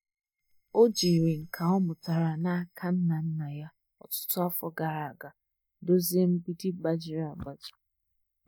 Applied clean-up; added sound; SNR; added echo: neural mask model DeepFilterNet 3.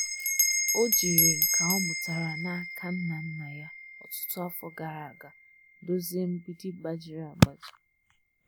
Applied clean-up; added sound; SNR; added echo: none; Bell; -1 dB; none.